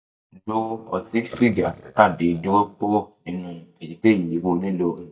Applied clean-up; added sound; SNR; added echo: neural mask model DeepFilterNet 3.